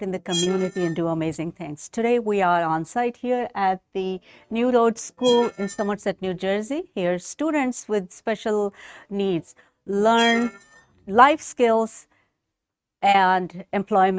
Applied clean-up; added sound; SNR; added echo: neural mask model RNNoise.